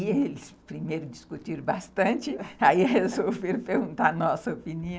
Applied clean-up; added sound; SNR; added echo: none; none; none; none.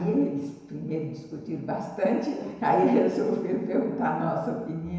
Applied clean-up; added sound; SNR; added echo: none; none; none; reverberation time 1.0 s.